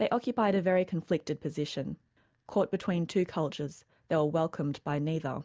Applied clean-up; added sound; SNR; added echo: none; none; none; none.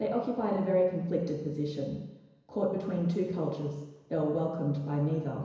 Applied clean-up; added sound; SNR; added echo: none; none; none; reverberation time 1.0 s.